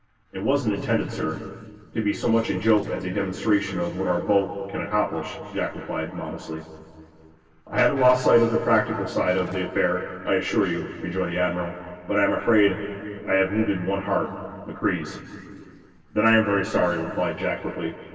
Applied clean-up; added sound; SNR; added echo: neural separator model SepFormer DNS4.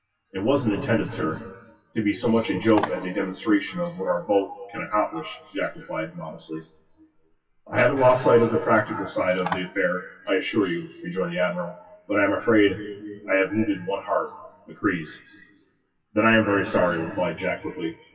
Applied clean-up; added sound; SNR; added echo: classical method WPE with log-MMSE.